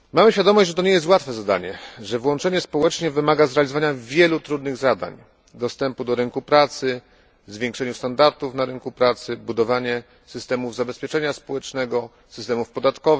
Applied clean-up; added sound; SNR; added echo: none; none; none; none.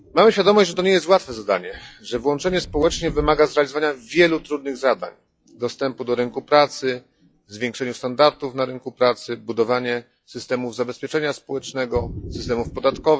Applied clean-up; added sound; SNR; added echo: classical method log-MMSE.